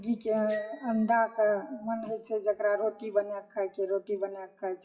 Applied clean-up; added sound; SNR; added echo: classical method WPE with log-MMSE.